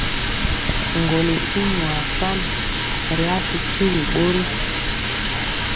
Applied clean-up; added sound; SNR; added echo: none; Water tap, faucet; -2 dB; none.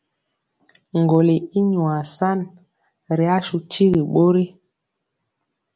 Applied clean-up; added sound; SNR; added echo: none; none; none; none.